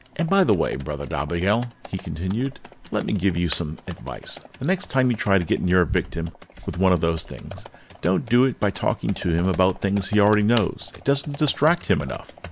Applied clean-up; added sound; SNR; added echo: none; Computer keyboard; 17 dB; none.